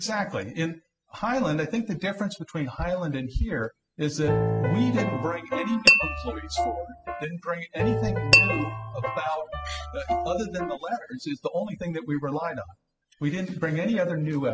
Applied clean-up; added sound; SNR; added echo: classical method spectral subtraction.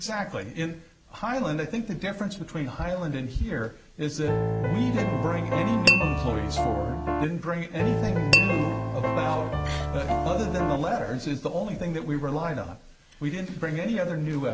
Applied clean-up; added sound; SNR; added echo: none; Piano + Tap / Glass; -3 dB; none.